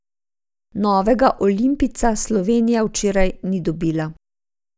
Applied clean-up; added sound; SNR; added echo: none; none; none; none.